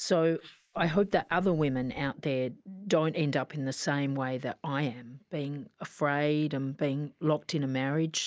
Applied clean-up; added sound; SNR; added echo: neural mask model Resemble Enhance denoiser.